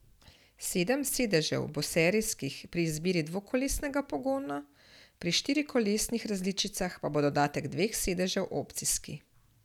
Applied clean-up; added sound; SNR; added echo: none; none; none; none.